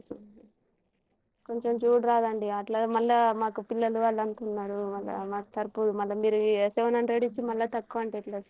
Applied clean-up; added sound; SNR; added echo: neural separator model SepFormer DNS4.